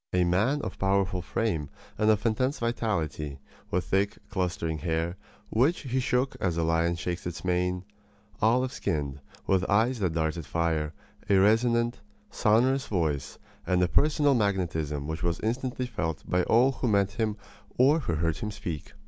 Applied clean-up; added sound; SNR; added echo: none; none; none; none.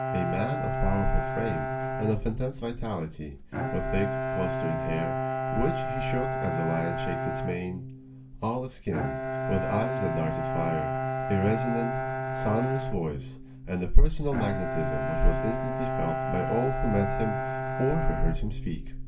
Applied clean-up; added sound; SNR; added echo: none; Bowed string instrument; 3 dB; reverberation time 0.2 s.